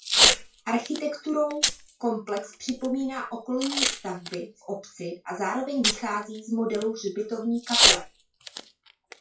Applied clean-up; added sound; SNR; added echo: classical method WPE with log-MMSE.